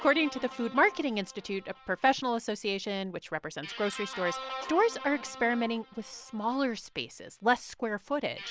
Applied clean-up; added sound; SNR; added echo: none; Guitar; 15 dB; none.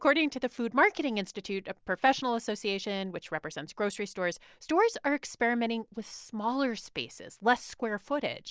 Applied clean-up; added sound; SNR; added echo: none; none; none; none.